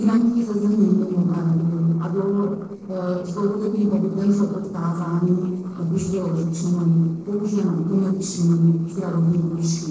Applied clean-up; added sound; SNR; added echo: neural separator model SepFormer DNS4.